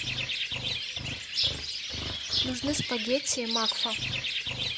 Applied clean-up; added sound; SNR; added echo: none; Bird; -4 dB; none.